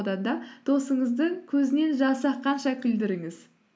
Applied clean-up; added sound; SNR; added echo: none; none; none; none.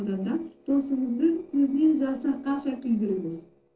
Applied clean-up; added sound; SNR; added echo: neural separator model SepFormer DNS4.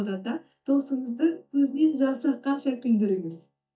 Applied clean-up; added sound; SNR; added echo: neural mask model DeepFilterNet 3.